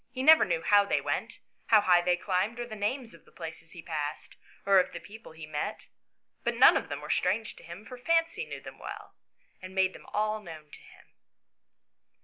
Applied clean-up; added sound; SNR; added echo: none; none; none; none.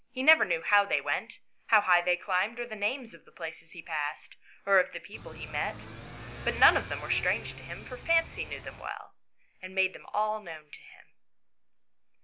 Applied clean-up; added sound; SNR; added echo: none; Motorcycle / Accelerating, revving, vroom; 12 dB; none.